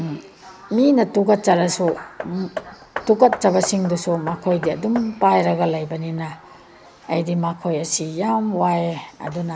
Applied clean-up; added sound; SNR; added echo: none; Hammer; 16 dB; none.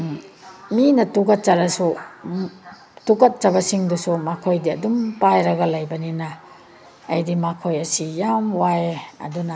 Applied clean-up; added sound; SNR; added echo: none; none; none; none.